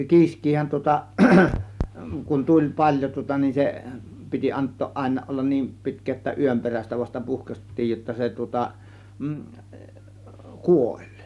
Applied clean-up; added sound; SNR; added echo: none; none; none; none.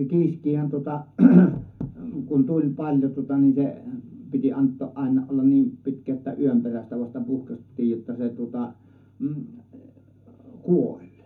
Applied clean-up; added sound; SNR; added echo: none; none; none; reverberation time 0.3 s.